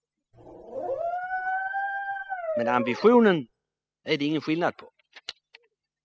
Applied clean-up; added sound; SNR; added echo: classical method spectral subtraction.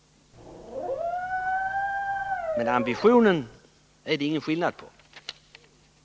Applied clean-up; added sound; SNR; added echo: none; Dog; 2 dB; none.